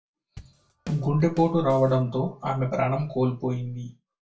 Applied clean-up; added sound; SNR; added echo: none; Drum / Drum kit; 18 dB; reverberation time 0.2 s.